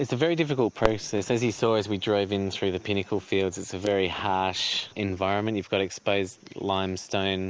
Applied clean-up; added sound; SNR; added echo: neural mask model Resemble Enhance denoiser.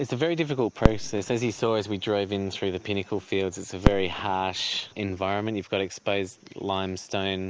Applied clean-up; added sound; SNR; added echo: none; Fireworks; 3 dB; none.